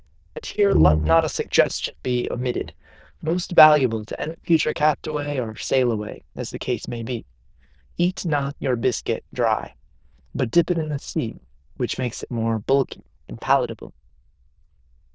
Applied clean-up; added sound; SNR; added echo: neural diffusion model UNIVERSE++.